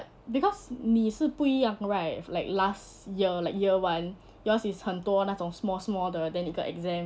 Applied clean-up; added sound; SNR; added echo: none; none; none; none.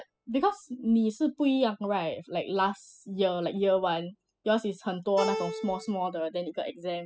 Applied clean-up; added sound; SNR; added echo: classical method spectral subtraction.